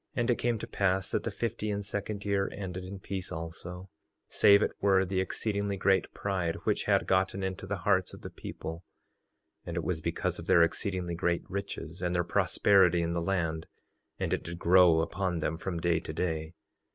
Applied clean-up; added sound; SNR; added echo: none; none; none; none.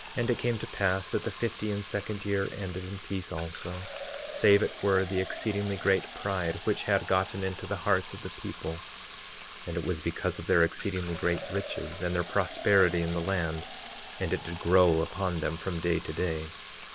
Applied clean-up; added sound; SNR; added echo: none; Fill (with liquid); 11 dB; none.